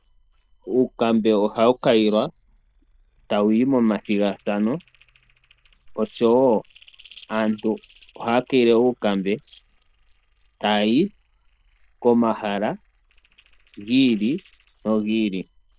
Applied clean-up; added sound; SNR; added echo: neural separator model SepFormer DNS4.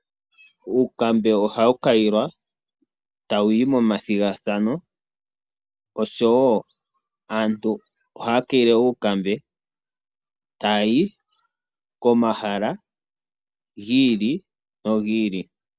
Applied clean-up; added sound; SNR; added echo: none; none; none; none.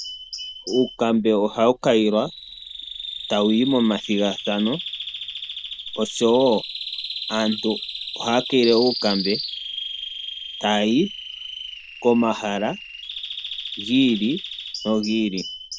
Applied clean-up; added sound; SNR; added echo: none; Bird vocalization, bird call, bird song; 10 dB; none.